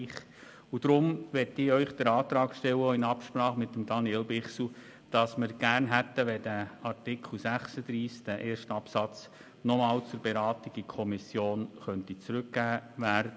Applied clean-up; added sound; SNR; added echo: none; none; none; none.